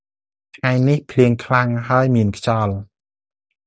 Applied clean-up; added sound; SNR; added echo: none; none; none; none.